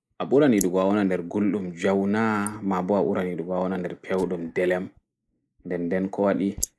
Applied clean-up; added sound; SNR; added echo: neural mask model Resemble Enhance denoiser.